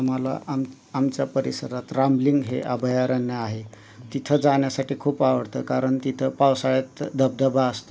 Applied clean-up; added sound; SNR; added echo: none; none; none; none.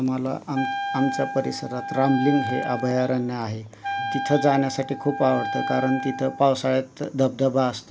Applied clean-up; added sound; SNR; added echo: none; Wind instrument, woodwind instrument; 7 dB; none.